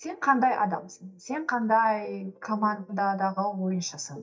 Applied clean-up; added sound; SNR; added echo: neural mask model DeepFilterNet 3.